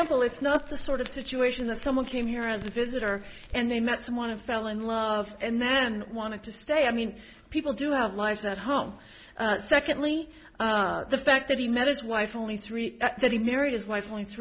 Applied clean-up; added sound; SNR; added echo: neural mask model Resemble Enhance denoiser.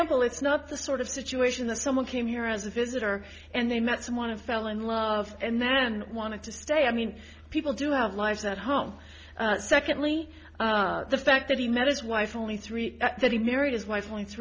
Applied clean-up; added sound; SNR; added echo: none; none; none; none.